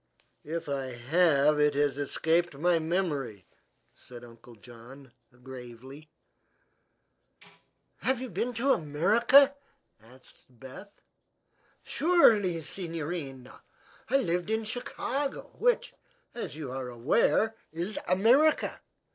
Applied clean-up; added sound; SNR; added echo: neural separator model SepFormer DNS4.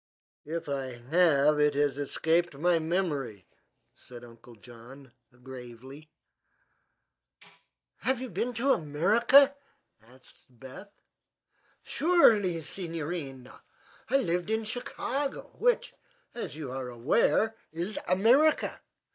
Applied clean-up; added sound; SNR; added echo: neural mask model DeepFilterNet 3.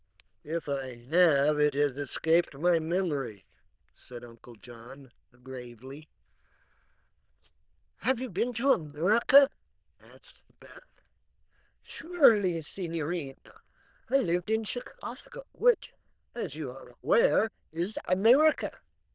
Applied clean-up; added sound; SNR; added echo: neural diffusion model UNIVERSE++.